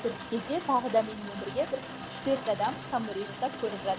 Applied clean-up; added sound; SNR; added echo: none; Rain; 9 dB; none.